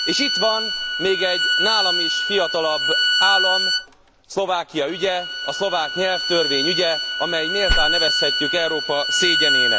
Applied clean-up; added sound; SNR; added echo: none; Bowed string instrument; -2 dB; none.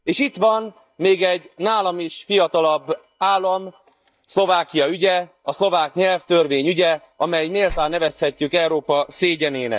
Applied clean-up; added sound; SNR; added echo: neural mask model DeepFilterNet 3.